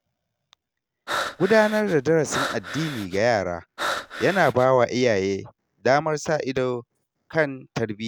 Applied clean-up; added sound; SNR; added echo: none; Breathing; 8 dB; none.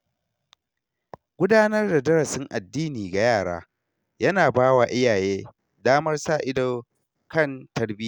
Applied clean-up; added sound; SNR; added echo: none; none; none; none.